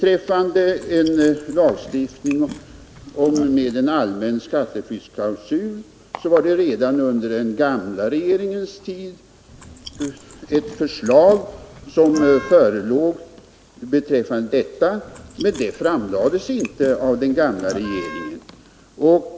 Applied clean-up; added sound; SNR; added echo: none; Wind instrument, woodwind instrument + Chewing, mastication; 17 dB; none.